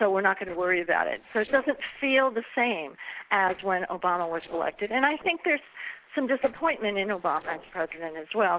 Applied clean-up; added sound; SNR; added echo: neural separator model SepFormer DNS4.